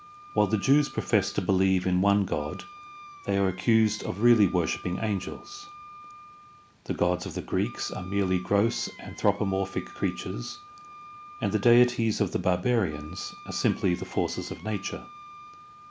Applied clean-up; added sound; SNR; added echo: none; Wind instrument, woodwind instrument; 20 dB; none.